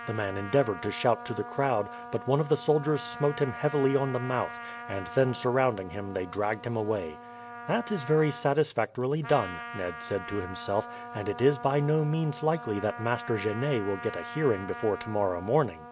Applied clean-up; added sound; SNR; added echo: none; Trumpet; 13 dB; none.